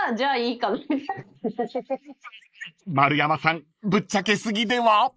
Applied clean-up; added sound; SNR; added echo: neural mask model Resemble Enhance denoiser.